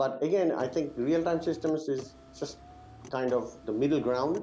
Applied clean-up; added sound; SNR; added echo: none; Car; 19 dB; none.